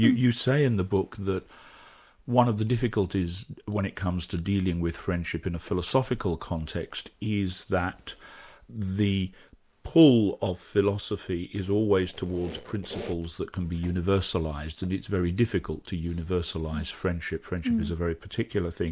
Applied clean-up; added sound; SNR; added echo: none; Squeak; 16 dB; none.